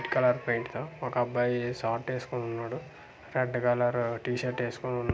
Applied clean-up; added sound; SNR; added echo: none; none; none; none.